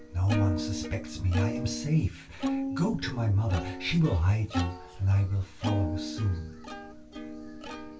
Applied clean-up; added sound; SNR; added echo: none; Plucked string instrument; 7 dB; reverberation time 0.2 s.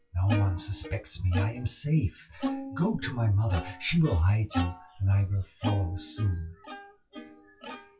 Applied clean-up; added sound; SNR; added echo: classical method WPE with log-MMSE.